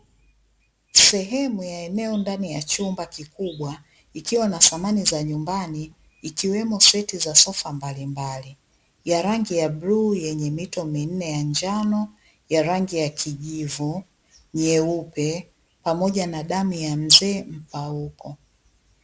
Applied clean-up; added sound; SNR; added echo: none; none; none; none.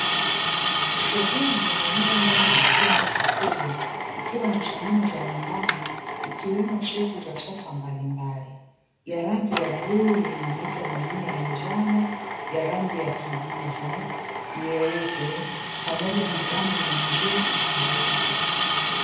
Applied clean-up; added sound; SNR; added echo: none; Drill; -4 dB; reverberation time 0.8 s.